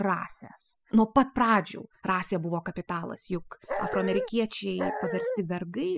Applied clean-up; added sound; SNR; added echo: classical method spectral subtraction.